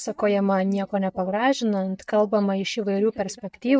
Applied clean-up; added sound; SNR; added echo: neural mask model DeepFilterNet 3.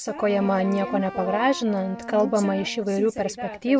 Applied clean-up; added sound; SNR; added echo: none; Wind instrument, woodwind instrument; 14 dB; none.